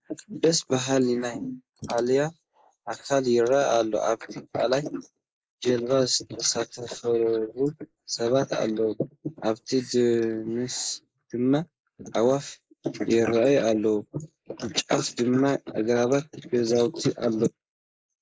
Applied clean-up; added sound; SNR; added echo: neural mask model Resemble Enhance denoiser.